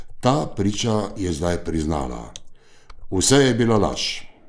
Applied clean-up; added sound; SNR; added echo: neural mask model Resemble Enhance denoiser.